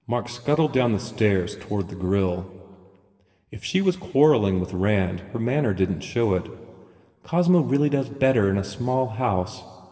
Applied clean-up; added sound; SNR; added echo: none; none; none; reverberation time 1.6 s.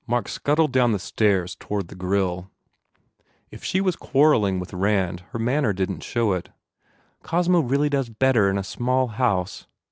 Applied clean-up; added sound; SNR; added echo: none; none; none; none.